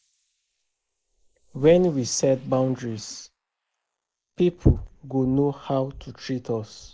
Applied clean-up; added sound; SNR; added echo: neural mask model Resemble Enhance denoiser.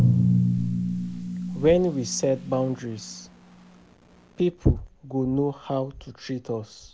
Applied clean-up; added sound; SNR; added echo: none; Drum; 1 dB; none.